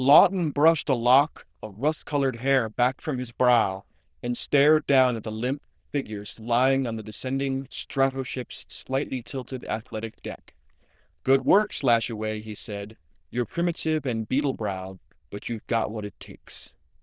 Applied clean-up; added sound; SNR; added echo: neural diffusion model UNIVERSE++.